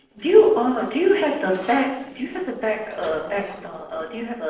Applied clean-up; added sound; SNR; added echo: neural separator model SepFormer DNS4.